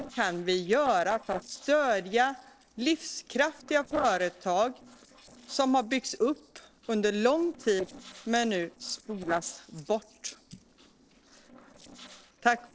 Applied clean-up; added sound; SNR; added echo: neural separator model SepFormer DNS4.